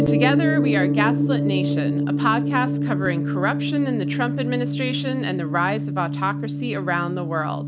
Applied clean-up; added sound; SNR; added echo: none; Gong; -3 dB; none.